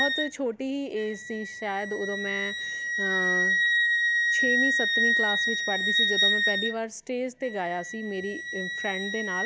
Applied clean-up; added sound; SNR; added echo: none; Wind instrument, woodwind instrument; -5 dB; none.